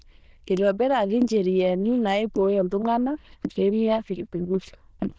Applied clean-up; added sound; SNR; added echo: neural diffusion model UNIVERSE++.